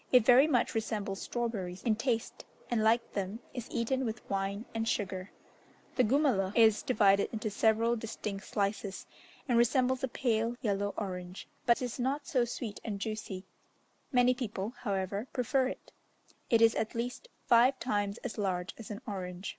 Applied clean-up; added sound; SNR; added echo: none; none; none; none.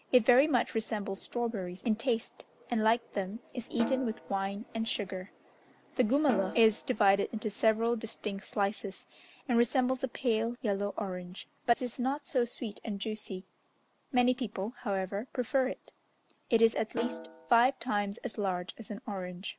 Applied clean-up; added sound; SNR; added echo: none; Snare drum; 12 dB; none.